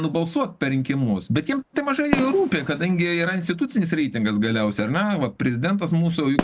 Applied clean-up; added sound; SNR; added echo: none; Fireworks; 12 dB; none.